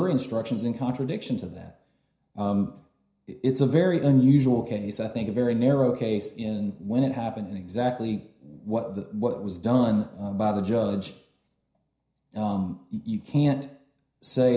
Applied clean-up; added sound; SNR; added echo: none; none; none; reverberation time 0.5 s.